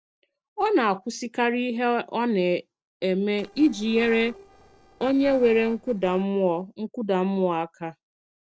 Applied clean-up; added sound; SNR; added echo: neural separator model SepFormer DNS4.